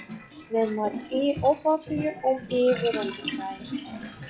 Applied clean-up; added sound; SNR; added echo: classical method log-MMSE.